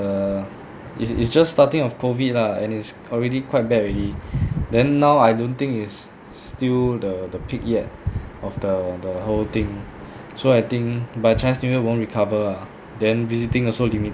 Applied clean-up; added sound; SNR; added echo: none; none; none; none.